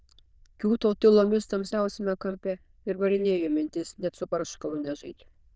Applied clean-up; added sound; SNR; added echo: neural diffusion model UNIVERSE++.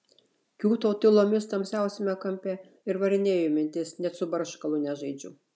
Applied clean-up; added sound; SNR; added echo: none; none; none; none.